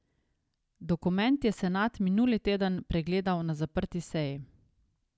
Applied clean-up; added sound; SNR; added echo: none; none; none; none.